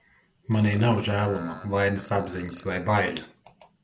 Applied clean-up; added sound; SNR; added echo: none; Burping, eructation; 18 dB; none.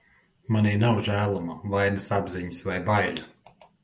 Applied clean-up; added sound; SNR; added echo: none; none; none; none.